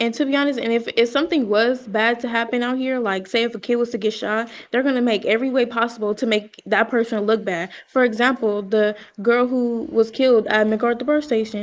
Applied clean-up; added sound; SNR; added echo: neural mask model Resemble Enhance denoiser.